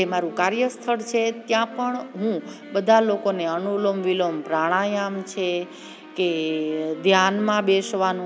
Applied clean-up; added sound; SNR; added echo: none; Wind instrument, woodwind instrument; 18 dB; none.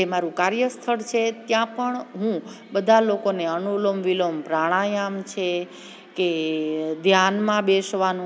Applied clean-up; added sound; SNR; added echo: none; none; none; none.